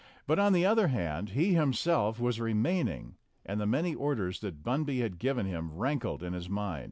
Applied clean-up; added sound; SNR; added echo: none; none; none; none.